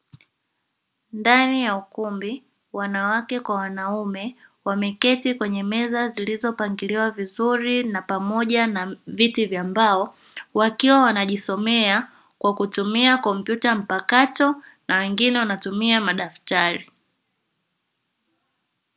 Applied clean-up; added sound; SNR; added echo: none; none; none; none.